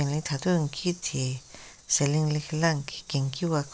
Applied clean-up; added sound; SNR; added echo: none; none; none; none.